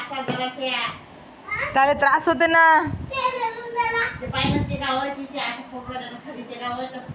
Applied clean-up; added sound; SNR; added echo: none; none; none; none.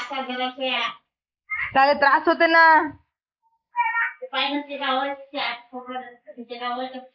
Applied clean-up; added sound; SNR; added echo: neural mask model Resemble Enhance denoiser.